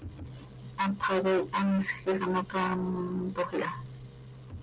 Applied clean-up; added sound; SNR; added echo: none; none; none; none.